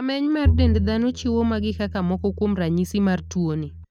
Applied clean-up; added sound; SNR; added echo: neural mask model RNNoise.